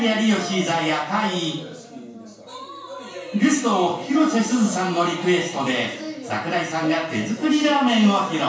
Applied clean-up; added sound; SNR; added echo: none; none; none; reverberation time 0.7 s.